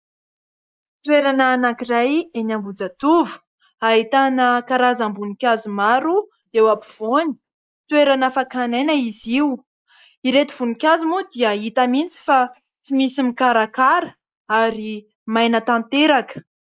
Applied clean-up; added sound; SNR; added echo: neural mask model Resemble Enhance denoiser.